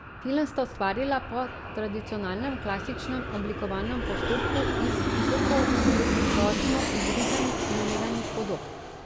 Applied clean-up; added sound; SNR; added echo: none; Aircraft; -3 dB; none.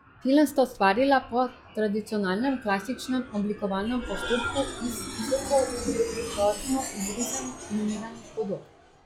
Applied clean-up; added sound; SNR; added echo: classical method log-MMSE.